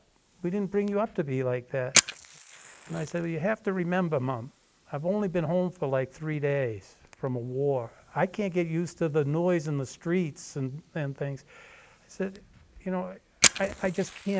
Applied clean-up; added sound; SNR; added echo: neural mask model Resemble Enhance denoiser.